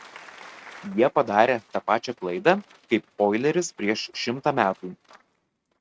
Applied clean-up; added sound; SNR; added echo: neural mask model RNNoise.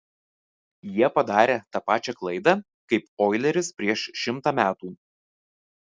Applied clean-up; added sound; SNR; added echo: none; none; none; none.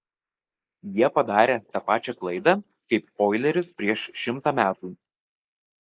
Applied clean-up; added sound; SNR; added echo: neural mask model Resemble Enhance denoiser.